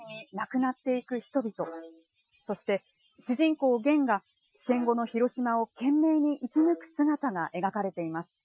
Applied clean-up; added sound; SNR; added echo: classical method Wiener filter.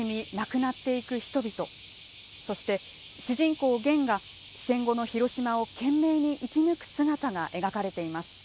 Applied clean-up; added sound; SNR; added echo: none; none; none; none.